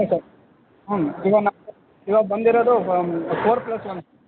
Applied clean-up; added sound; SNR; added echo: none; none; none; none.